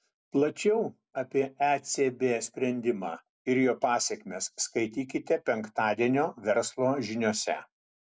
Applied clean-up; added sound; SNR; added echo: none; none; none; none.